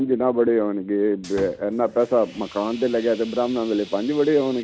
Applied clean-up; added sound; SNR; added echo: none; Sawing; 20 dB; none.